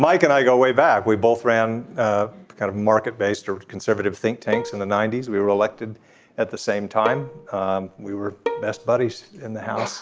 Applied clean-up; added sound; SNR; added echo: none; Bowed string instrument; 11 dB; none.